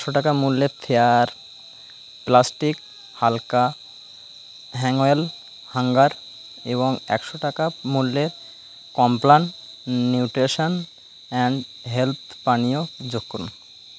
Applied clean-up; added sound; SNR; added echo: none; none; none; none.